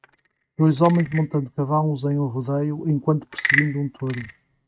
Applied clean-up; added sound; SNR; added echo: neural mask model RNNoise.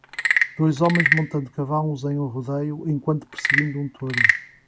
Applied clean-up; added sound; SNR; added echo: none; Wood / Percussion / Frog; 1 dB; none.